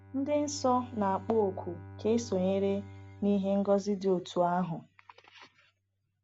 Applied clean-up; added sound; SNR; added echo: none; Bowed string instrument; 18 dB; none.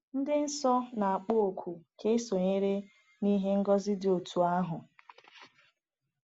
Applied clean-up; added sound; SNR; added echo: none; none; none; none.